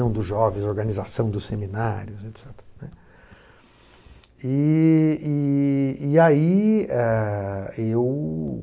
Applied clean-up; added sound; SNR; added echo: none; none; none; none.